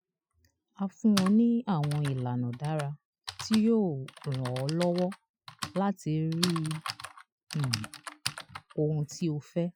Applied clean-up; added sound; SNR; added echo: classical method Wiener filter.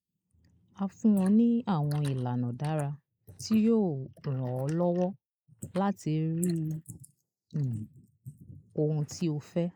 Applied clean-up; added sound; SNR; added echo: neural mask model Resemble Enhance denoiser.